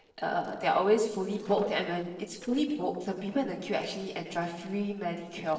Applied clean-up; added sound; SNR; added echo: neural separator model SepFormer DNS4.